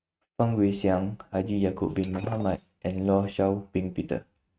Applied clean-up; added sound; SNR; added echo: neural mask model RNNoise.